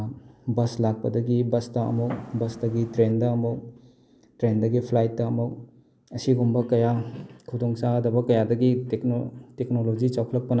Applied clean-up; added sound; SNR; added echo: none; Fireworks; 17 dB; none.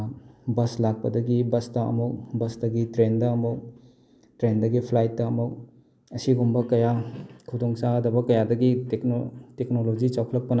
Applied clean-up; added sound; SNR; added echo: none; none; none; none.